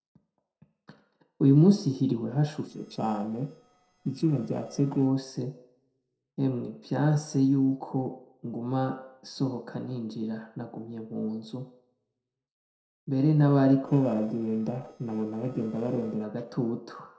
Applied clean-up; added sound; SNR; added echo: neural separator model SepFormer DNS4.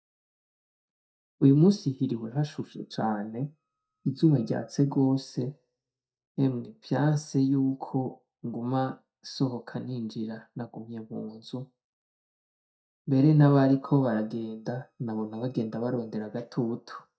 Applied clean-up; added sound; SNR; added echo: neural mask model DeepFilterNet 3.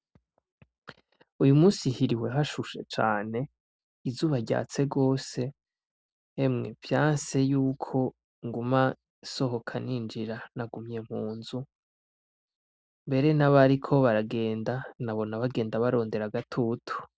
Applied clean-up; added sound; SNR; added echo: none; none; none; none.